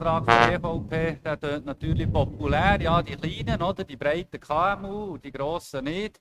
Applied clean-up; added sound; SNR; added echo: neural mask model RNNoise.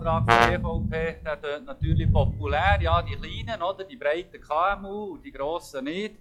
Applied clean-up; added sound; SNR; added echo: classical method log-MMSE.